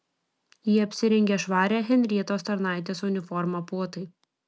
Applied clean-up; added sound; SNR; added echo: none; none; none; none.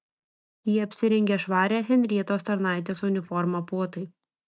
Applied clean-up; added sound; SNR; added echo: neural mask model DeepFilterNet 3.